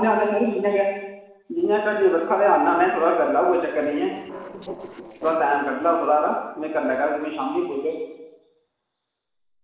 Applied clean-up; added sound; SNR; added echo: neural separator model SepFormer DNS4.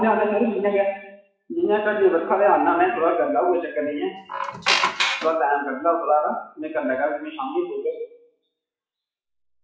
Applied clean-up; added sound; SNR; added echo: classical method WPE with log-MMSE.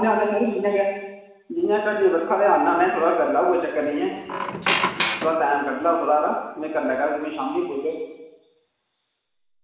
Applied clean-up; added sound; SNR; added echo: none; Squeak; 2 dB; reverberation time 1.1 s.